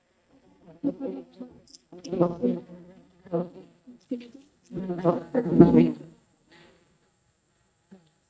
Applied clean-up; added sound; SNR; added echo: neural mask model DeepFilterNet 3.